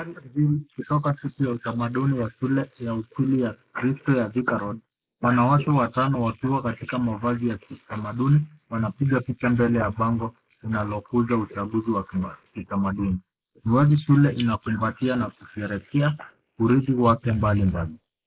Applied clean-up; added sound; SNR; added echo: neural mask model Resemble Enhance denoiser.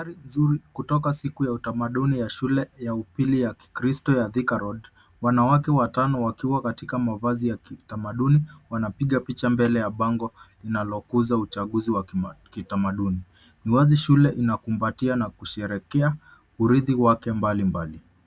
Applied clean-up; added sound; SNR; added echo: none; none; none; none.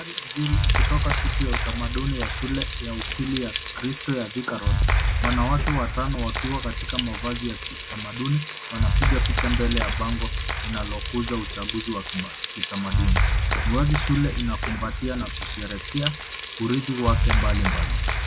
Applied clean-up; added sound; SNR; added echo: none; Frying (food) + Clapping; -4 dB; none.